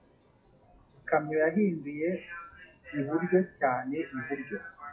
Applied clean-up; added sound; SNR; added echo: classical method WPE with log-MMSE.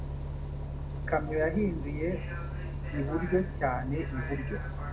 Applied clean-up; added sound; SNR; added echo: none; Bus; 2 dB; reverberation time 0.2 s.